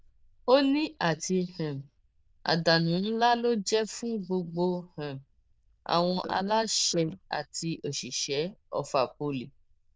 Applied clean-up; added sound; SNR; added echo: neural diffusion model UNIVERSE++.